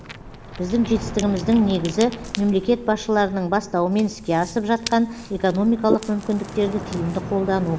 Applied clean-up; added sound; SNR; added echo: none; Ocean; 11 dB; none.